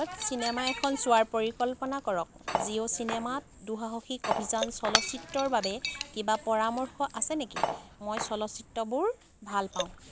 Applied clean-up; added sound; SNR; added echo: none; Shatter / Crushing + Cutlery, silverware; 6 dB; none.